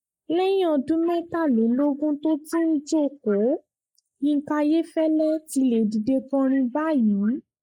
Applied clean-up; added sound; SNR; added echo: neural mask model Resemble Enhance denoiser.